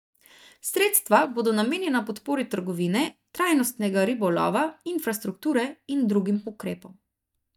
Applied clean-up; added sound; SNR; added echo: neural mask model DeepFilterNet 3.